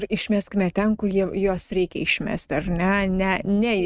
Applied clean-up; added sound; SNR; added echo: neural mask model RNNoise.